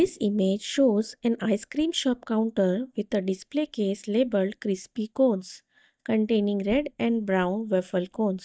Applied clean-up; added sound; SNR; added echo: neural mask model DeepFilterNet 3.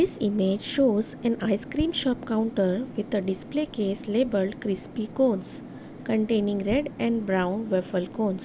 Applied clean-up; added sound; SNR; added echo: none; Fixed-wing aircraft, airplane; 15 dB; none.